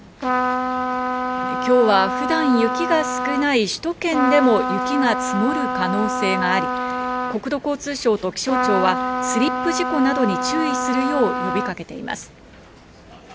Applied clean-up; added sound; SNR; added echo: none; Trumpet; 1 dB; none.